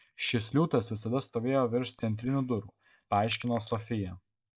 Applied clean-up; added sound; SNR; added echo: neural mask model Resemble Enhance denoiser.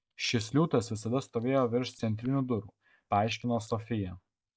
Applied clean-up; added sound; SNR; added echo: neural mask model DeepFilterNet 3.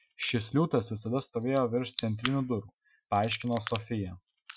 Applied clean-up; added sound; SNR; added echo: classical method Wiener filter.